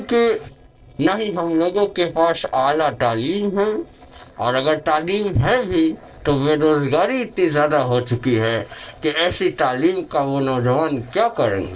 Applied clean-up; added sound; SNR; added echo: neural separator model SepFormer DNS4.